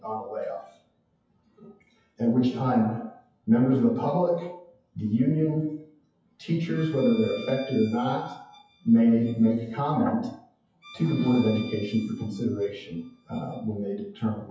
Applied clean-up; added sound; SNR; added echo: classical method WPE with log-MMSE.